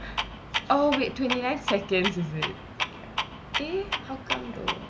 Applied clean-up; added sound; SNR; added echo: none; Clock; 4 dB; none.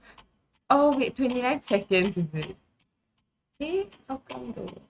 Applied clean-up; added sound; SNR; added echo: neural mask model RNNoise.